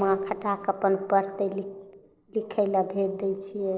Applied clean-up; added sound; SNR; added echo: neural separator model SepFormer DNS4.